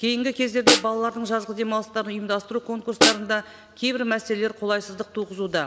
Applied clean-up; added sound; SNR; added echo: none; Snare drum; 0 dB; none.